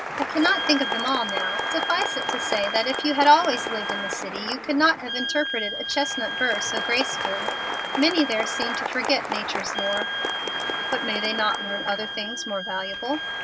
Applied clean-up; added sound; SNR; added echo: none; Applause + Wind instrument, woodwind instrument; 3 dB; none.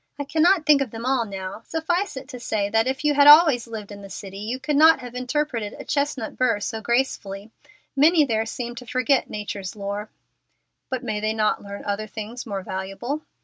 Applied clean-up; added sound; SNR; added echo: none; none; none; none.